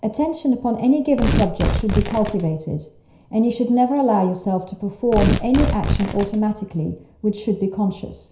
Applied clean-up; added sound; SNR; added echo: none; Tearing; 4 dB; reverberation time 0.5 s.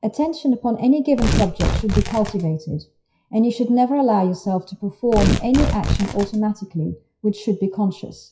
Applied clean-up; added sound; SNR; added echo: classical method WPE with log-MMSE.